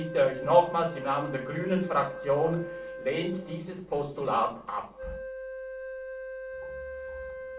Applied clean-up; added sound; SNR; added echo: none; Wind instrument, woodwind instrument; 10 dB; reverberation time 0.3 s.